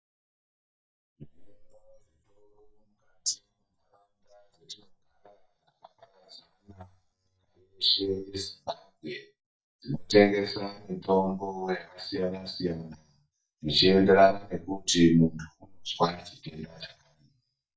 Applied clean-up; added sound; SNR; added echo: neural mask model DeepFilterNet 3.